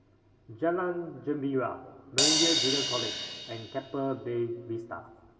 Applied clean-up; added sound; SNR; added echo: none; Crash cymbal; -2 dB; reverberation time 2.4 s.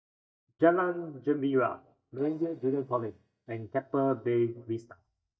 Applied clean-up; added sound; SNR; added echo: neural mask model DeepFilterNet 3.